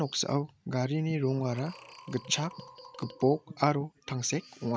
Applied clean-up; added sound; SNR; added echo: neural mask model RNNoise.